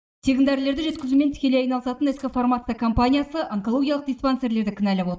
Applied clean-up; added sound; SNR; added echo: neural mask model DeepFilterNet 3.